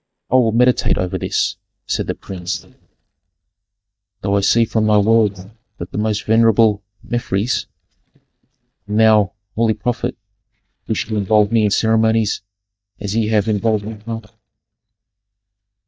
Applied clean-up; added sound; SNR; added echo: neural mask model DeepFilterNet 3.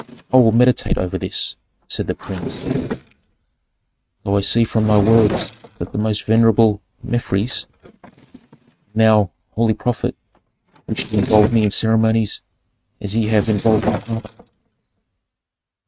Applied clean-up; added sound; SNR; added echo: neural mask model RNNoise.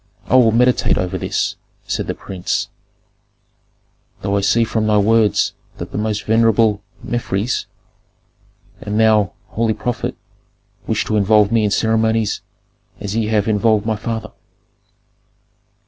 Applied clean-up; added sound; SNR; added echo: none; none; none; none.